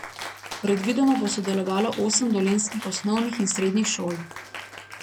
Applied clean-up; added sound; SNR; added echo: none; Cheering; 13 dB; none.